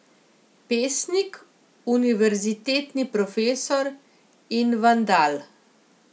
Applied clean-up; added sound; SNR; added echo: none; none; none; none.